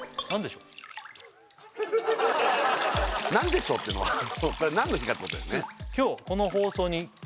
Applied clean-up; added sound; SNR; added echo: none; Drip; 10 dB; none.